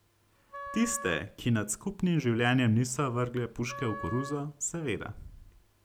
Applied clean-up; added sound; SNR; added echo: none; Wind instrument, woodwind instrument; 13 dB; none.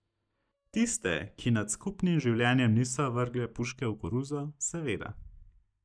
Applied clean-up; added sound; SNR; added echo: neural mask model DeepFilterNet 3.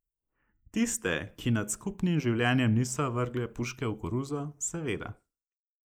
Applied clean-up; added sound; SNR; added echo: neural mask model Resemble Enhance denoiser.